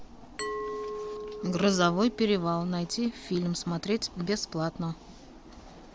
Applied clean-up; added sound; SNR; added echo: none; Glass; 12 dB; none.